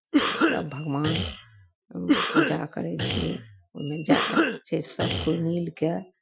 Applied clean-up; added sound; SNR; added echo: classical method Wiener filter.